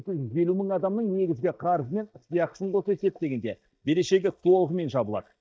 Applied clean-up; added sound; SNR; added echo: neural mask model DeepFilterNet 3.